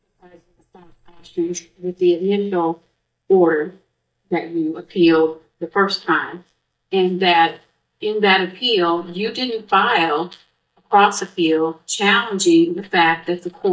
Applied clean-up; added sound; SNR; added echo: neural mask model DeepFilterNet 3.